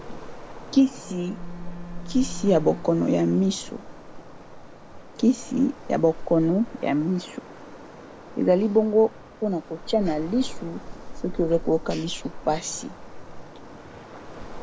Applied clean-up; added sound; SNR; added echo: none; Bowed string instrument + Waves, surf; 11 dB; none.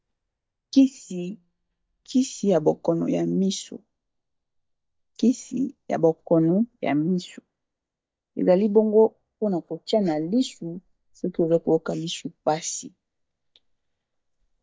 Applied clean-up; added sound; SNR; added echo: neural mask model DeepFilterNet 3.